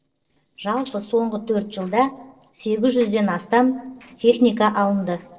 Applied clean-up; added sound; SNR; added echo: neural separator model SepFormer DNS4.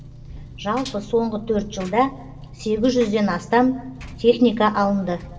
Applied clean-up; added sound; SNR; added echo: none; Engine; 16 dB; reverberation time 0.6 s.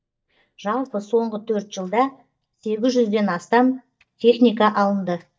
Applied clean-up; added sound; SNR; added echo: neural mask model DeepFilterNet 3.